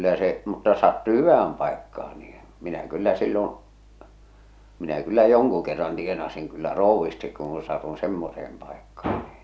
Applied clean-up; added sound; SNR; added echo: none; none; none; none.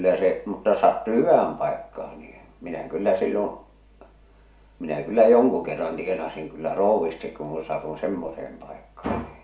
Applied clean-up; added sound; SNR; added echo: none; none; none; reverberation time 0.4 s.